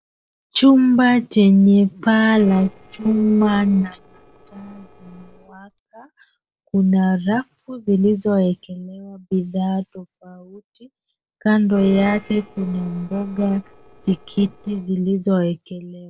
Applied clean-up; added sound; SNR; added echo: neural separator model SepFormer DNS4.